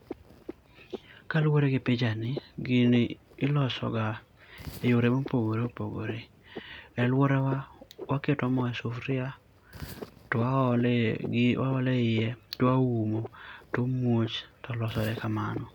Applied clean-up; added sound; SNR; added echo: none; Frog; 16 dB; none.